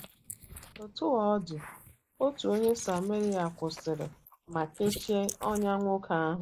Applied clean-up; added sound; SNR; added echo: neural mask model Resemble Enhance denoiser.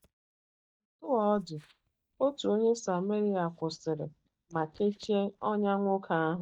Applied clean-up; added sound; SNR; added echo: neural mask model DeepFilterNet 3.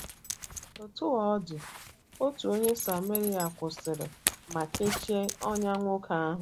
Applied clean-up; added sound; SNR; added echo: none; Zipper (clothing); 8 dB; none.